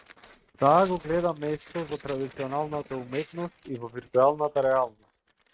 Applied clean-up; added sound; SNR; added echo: neural mask model RNNoise.